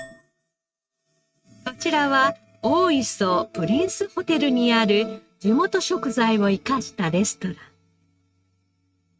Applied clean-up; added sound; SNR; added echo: neural mask model RNNoise.